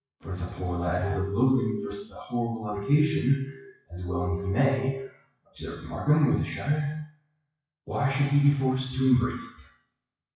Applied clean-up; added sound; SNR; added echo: classical method WPE with log-MMSE.